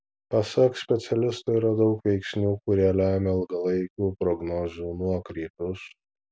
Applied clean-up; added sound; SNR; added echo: none; none; none; none.